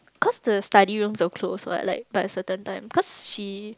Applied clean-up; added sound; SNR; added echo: none; none; none; none.